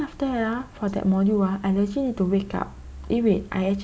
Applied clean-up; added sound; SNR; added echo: none; none; none; none.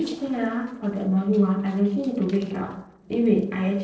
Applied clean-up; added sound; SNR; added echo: neural separator model SepFormer DNS4.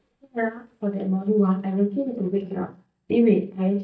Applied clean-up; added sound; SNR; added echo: neural mask model DeepFilterNet 3.